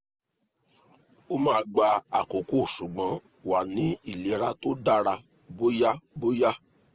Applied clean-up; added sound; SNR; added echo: none; none; none; none.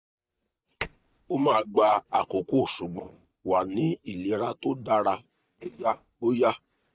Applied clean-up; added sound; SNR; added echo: neural mask model DeepFilterNet 3.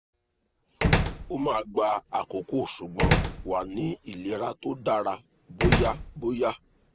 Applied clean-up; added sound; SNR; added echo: none; Slam; 0 dB; none.